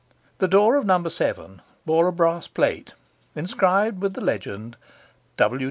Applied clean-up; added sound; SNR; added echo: none; none; none; none.